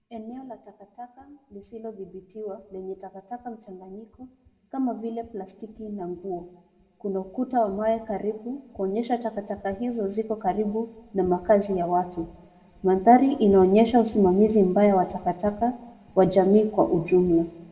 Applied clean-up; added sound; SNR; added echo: none; none; none; reverberation time 1.0 s.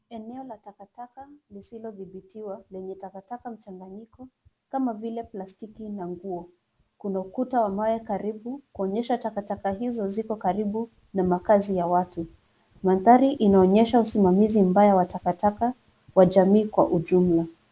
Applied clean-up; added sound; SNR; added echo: none; none; none; none.